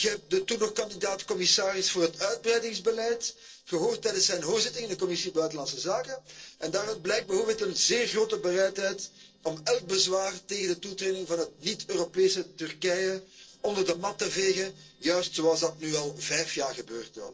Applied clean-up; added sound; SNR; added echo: neural separator model SepFormer DNS4.